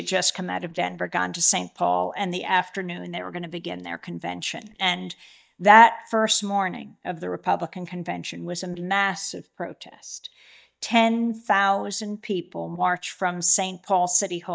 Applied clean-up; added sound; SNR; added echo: neural mask model DeepFilterNet 3.